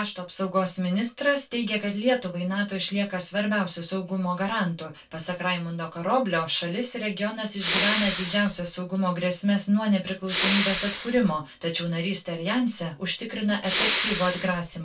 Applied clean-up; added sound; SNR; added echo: none; Respiratory sounds; -4 dB; reverberation time 0.2 s.